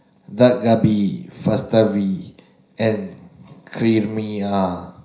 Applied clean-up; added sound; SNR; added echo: none; none; none; reverberation time 0.5 s.